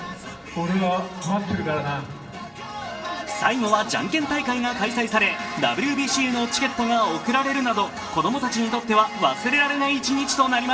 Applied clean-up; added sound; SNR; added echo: none; Hi-hat; 19 dB; reverberation time 2.0 s.